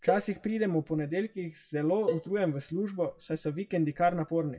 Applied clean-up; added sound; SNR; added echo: classical method WPE with log-MMSE.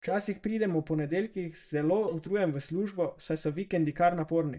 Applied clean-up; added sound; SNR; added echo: neural mask model DeepFilterNet 3.